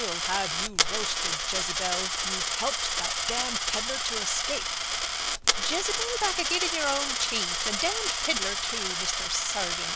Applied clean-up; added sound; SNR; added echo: none; Coin (dropping); -5 dB; none.